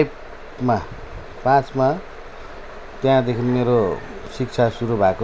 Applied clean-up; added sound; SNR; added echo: none; none; none; none.